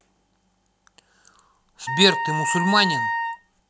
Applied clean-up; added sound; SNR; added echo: none; Wind instrument, woodwind instrument; 1 dB; none.